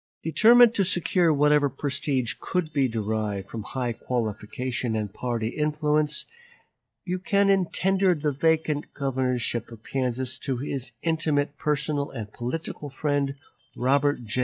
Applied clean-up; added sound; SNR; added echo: neural mask model DeepFilterNet 3.